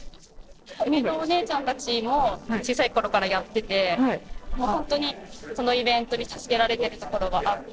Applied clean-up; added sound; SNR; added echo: neural separator model SepFormer DNS4.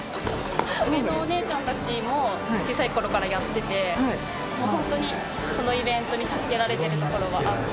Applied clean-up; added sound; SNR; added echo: none; none; none; none.